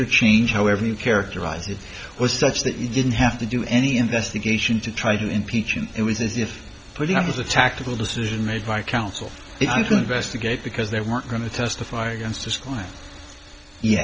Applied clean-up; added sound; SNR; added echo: none; none; none; none.